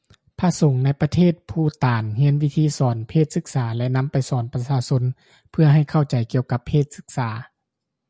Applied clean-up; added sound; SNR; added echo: none; none; none; none.